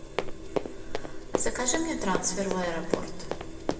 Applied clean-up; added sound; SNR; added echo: none; Run; 4 dB; reverberation time 1.4 s.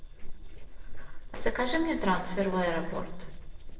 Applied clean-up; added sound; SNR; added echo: neural separator model SepFormer DNS4.